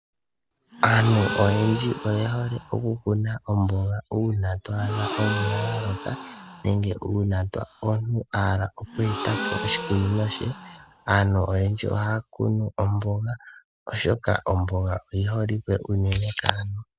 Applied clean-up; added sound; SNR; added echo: none; Gasp; 10 dB; none.